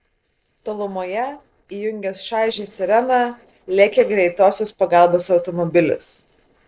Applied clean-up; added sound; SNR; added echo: neural separator model SepFormer DNS4.